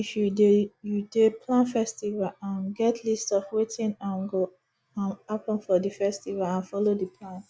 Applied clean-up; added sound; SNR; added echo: none; none; none; none.